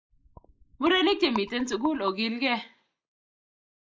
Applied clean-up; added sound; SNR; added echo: neural mask model Resemble Enhance denoiser.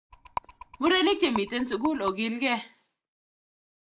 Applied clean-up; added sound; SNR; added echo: none; Rattle; 10 dB; none.